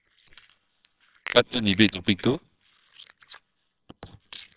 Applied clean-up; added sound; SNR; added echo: neural separator model SepFormer WHAMR!.